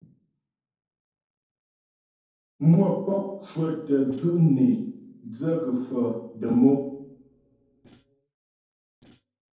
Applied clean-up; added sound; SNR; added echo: neural separator model SepFormer DNS4.